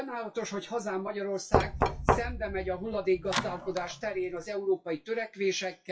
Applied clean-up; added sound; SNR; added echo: classical method WPE with log-MMSE.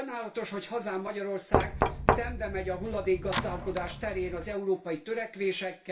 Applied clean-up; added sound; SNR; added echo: none; Knock; -2 dB; reverberation time 0.3 s.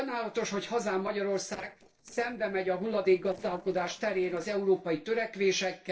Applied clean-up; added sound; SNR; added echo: neural separator model SepFormer DNS4.